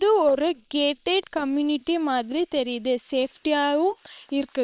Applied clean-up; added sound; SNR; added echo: neural separator model SepFormer WHAM!.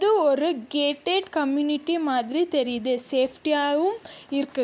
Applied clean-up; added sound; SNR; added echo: none; none; none; none.